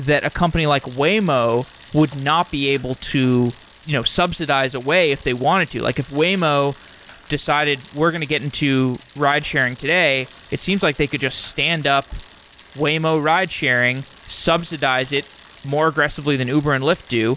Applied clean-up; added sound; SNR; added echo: none; Bicycle; 20 dB; none.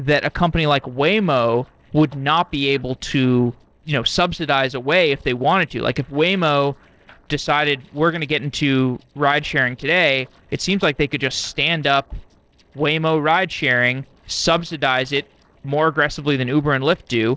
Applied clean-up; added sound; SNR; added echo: neural separator model SepFormer DNS4.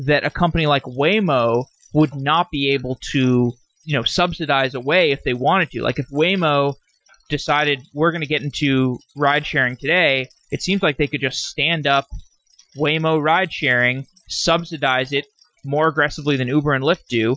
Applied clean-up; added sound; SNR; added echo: classical method Wiener filter.